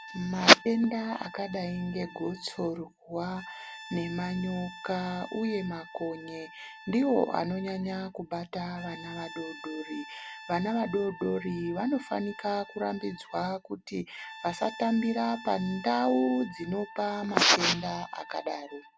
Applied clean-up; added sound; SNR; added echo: none; Brass instrument; 17 dB; none.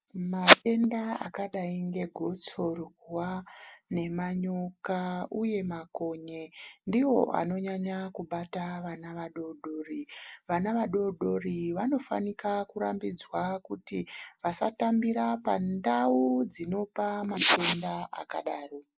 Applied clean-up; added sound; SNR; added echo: neural mask model Resemble Enhance denoiser.